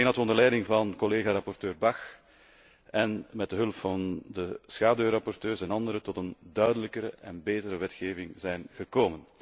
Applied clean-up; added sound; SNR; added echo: none; none; none; none.